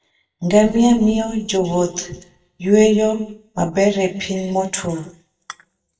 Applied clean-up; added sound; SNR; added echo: neural mask model DeepFilterNet 3.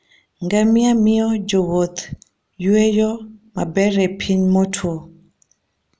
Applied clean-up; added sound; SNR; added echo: none; none; none; none.